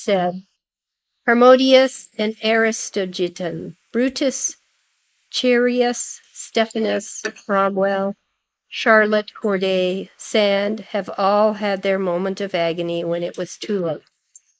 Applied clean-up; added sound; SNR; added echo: neural mask model Resemble Enhance denoiser.